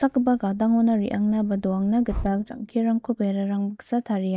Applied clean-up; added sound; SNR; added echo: neural mask model DeepFilterNet 3.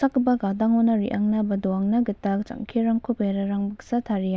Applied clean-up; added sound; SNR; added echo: none; none; none; none.